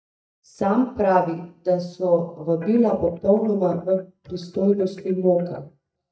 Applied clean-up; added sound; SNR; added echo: neural mask model DeepFilterNet 3.